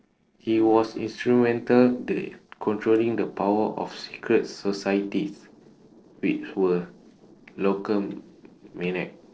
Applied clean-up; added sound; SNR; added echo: neural separator model SepFormer DNS4.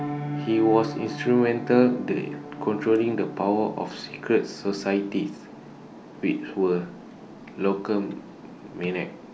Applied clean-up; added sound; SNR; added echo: none; Piano; 13 dB; none.